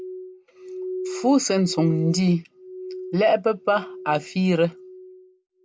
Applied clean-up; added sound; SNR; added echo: none; Glass; 12 dB; none.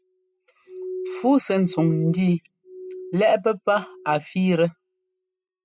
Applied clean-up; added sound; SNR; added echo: classical method spectral subtraction.